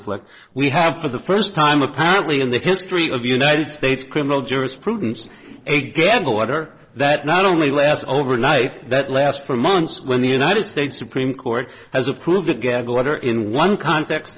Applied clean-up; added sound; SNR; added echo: neural separator model SepFormer DNS4.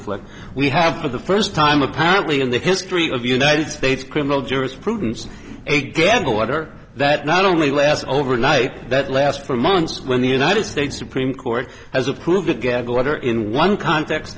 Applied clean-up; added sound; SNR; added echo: none; Walk, footsteps; 17 dB; none.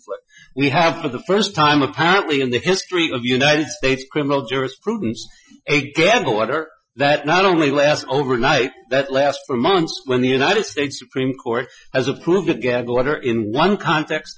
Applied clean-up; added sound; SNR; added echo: classical method Wiener filter.